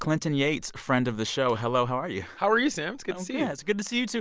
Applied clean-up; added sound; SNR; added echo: none; none; none; none.